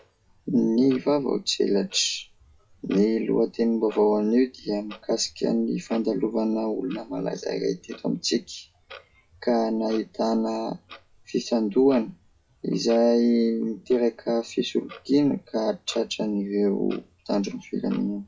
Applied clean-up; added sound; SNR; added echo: classical method WPE with log-MMSE.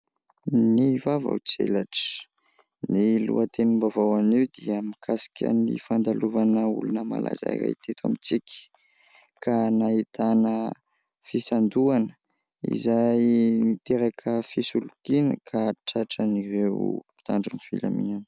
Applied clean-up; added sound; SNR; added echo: none; none; none; none.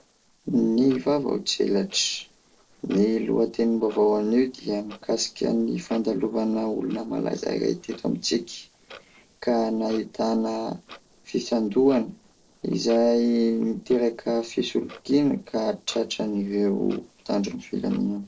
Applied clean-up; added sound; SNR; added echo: neural separator model SepFormer DNS4.